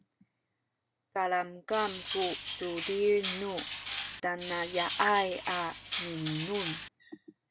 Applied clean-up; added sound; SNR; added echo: none; Cutlery, silverware; -4 dB; none.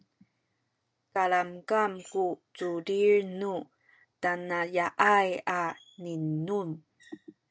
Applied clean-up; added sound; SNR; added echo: none; none; none; none.